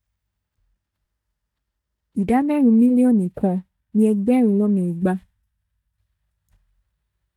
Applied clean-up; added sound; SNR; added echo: neural mask model DeepFilterNet 3.